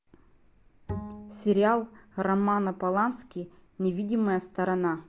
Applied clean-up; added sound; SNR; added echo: none; Bowed string instrument; 13 dB; none.